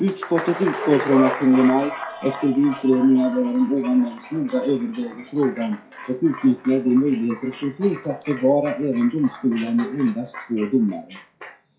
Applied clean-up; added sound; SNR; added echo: classical method WPE with log-MMSE.